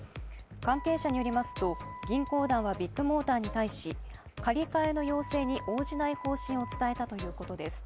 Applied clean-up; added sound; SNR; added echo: none; Wind instrument, woodwind instrument; 15 dB; none.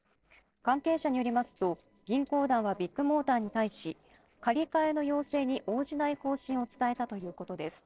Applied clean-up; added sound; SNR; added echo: neural separator model SepFormer DNS4.